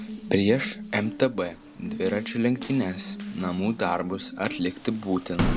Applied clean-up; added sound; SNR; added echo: none; Water tap, faucet; 7 dB; none.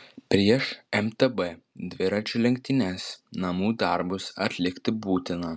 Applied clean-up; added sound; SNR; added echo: none; none; none; none.